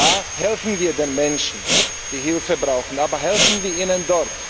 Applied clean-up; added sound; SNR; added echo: none; Sawing + Respiratory sounds; 1 dB; none.